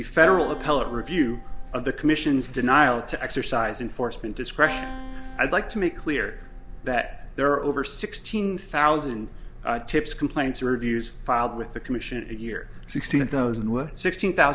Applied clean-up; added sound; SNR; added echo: none; Acoustic guitar; 18 dB; none.